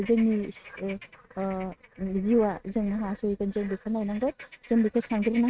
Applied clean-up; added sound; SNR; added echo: neural mask model RNNoise.